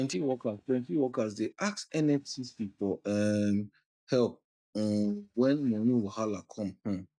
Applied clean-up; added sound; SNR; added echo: neural mask model DeepFilterNet 3.